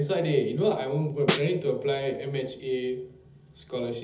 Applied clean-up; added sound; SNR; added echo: none; Snare drum; -1 dB; reverberation time 1.2 s.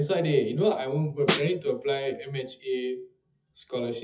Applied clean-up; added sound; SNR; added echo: classical method WPE with log-MMSE.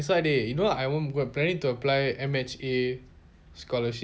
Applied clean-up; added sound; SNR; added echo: none; none; none; none.